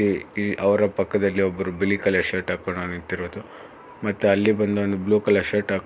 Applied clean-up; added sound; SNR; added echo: none; none; none; none.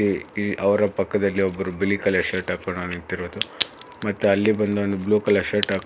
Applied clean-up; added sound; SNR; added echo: none; Crack; 15 dB; none.